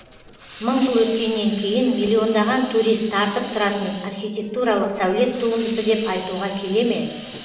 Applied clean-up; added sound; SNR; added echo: none; Hiss; 12 dB; reverberation time 1.2 s.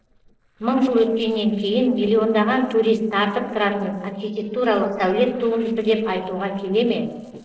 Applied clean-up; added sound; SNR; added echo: neural separator model SepFormer DNS4.